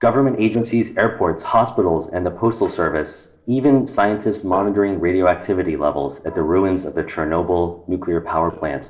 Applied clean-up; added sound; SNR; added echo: neural separator model SepFormer DNS4.